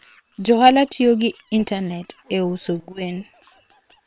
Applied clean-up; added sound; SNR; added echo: neural separator model SepFormer WHAM!.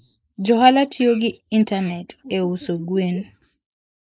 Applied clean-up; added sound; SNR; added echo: neural mask model Resemble Enhance denoiser.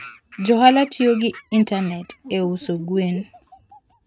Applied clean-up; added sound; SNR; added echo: neural mask model RNNoise.